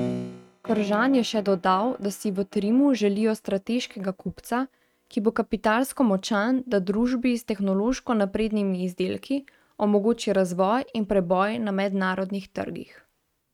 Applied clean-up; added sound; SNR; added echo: neural mask model RNNoise.